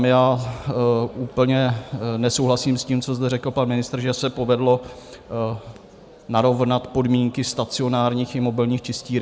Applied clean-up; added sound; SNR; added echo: none; none; none; none.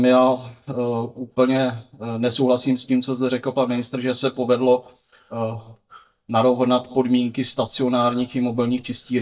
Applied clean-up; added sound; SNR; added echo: neural mask model DeepFilterNet 3.